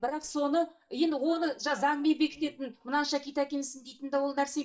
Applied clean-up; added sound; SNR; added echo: neural mask model DeepFilterNet 3.